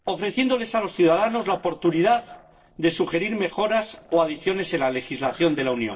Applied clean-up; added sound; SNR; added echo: neural separator model SepFormer DNS4.